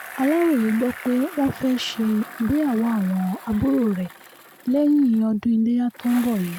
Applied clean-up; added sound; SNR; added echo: none; Bicycle; 18 dB; none.